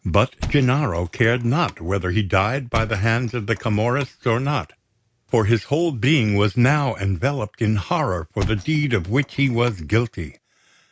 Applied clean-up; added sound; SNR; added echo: none; Thump, thud; 14 dB; none.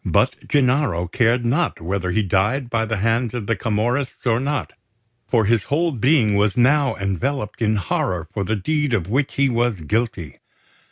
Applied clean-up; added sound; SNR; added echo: none; none; none; none.